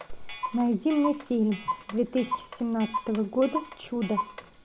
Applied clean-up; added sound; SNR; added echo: none; Clock; 9 dB; none.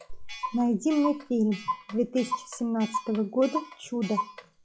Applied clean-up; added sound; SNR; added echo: classical method log-MMSE.